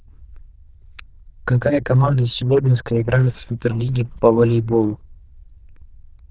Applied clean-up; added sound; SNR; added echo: neural diffusion model UNIVERSE++.